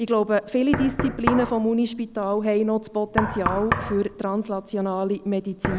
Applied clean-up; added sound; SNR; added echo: none; Knock; 7 dB; none.